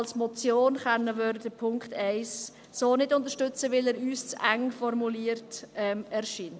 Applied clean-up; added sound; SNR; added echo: none; none; none; none.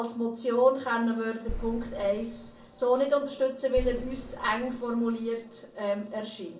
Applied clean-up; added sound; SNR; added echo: none; Boom; 11 dB; reverberation time 0.3 s.